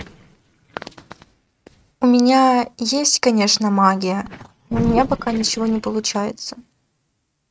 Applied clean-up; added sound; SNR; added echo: neural mask model RNNoise.